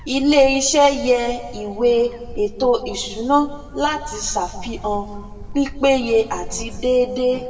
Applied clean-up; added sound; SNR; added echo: none; Bird; 13 dB; reverberation time 1.2 s.